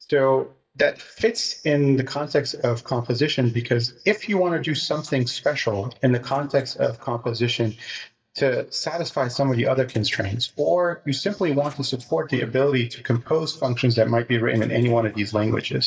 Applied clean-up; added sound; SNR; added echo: neural mask model DeepFilterNet 3.